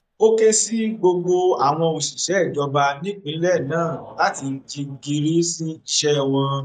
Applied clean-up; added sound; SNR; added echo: neural mask model DeepFilterNet 3.